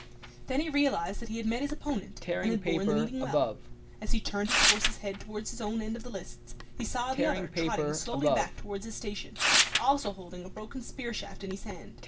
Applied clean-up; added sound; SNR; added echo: none; Tearing; 1 dB; reverberation time 0.2 s.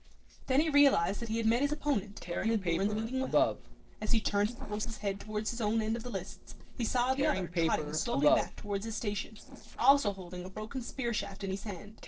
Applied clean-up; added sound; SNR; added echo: neural separator model SepFormer DNS4.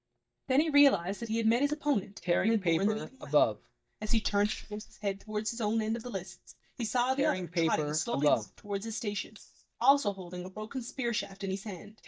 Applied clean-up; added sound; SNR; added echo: neural mask model DeepFilterNet 3.